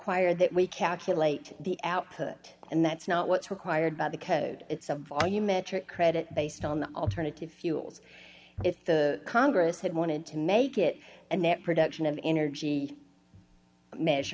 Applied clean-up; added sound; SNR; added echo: none; none; none; none.